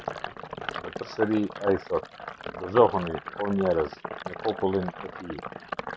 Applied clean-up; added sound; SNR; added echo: neural mask model RNNoise.